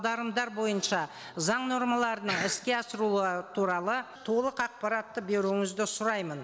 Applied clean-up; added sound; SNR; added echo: none; none; none; none.